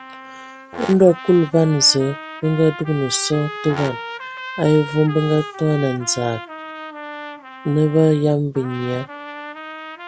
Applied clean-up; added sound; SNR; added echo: none; Trumpet + Brass instrument; 13 dB; none.